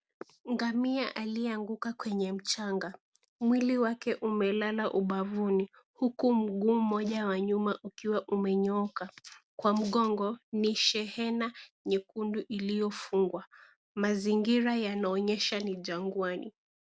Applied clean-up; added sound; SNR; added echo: none; none; none; none.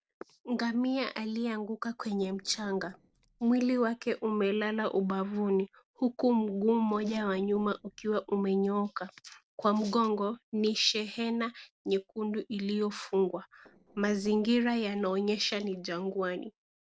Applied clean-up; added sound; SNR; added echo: neural separator model SepFormer DNS4.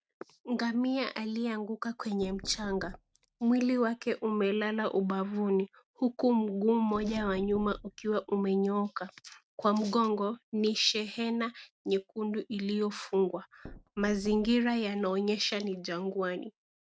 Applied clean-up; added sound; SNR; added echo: neural mask model RNNoise.